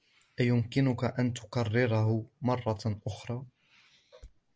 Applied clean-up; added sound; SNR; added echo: none; none; none; none.